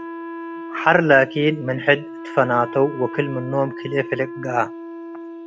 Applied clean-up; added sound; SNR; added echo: none; Wind instrument, woodwind instrument; 12 dB; none.